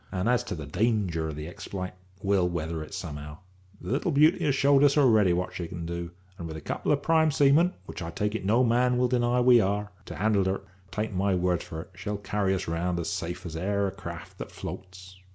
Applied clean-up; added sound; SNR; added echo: none; none; none; none.